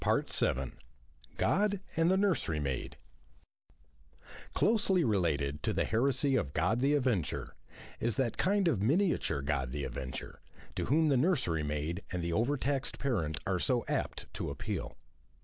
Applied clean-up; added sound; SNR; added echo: none; none; none; none.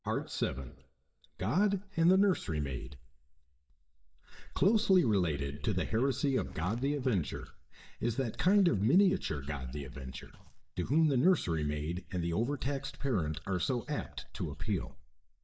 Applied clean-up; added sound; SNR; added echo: neural mask model DeepFilterNet 3.